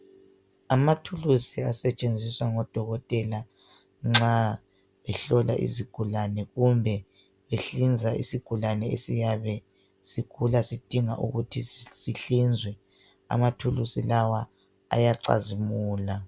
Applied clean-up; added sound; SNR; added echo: none; none; none; none.